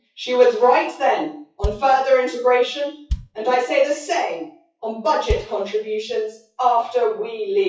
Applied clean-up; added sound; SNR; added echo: classical method WPE with log-MMSE.